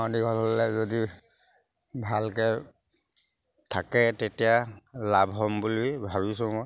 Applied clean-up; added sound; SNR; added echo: none; none; none; none.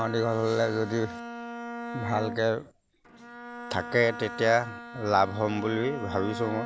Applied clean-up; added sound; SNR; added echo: none; Bowed string instrument; 10 dB; none.